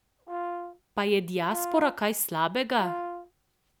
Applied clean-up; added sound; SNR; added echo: none; Brass instrument; 9 dB; none.